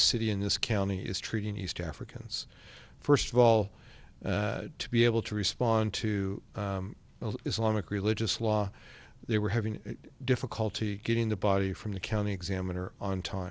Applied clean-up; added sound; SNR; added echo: none; none; none; none.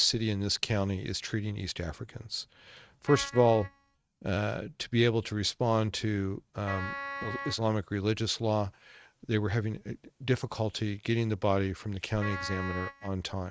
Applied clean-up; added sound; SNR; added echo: neural mask model RNNoise.